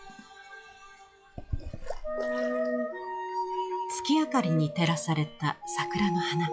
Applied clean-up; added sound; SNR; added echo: classical method log-MMSE.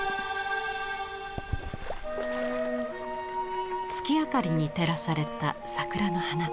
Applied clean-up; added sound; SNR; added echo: none; Bird / Fowl; 11 dB; none.